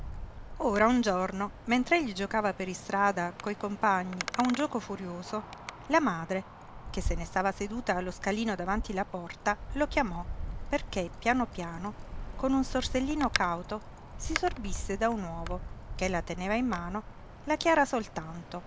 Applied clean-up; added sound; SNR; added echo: none; Wind; 9 dB; none.